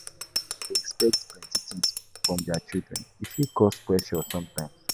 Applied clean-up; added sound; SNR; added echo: none; Bicycle bell; 4 dB; none.